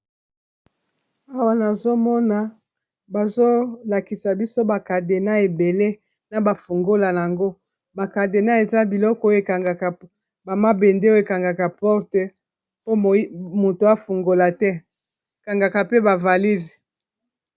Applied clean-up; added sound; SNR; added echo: none; none; none; none.